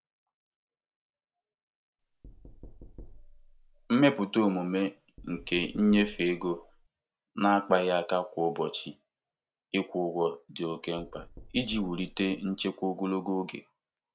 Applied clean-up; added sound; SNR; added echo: none; Knock; 18 dB; none.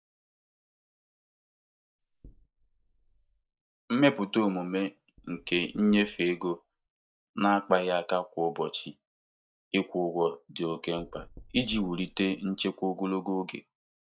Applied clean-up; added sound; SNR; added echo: neural mask model DeepFilterNet 3.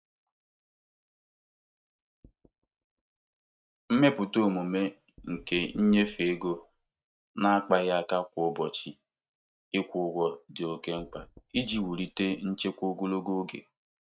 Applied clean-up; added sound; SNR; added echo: neural mask model RNNoise.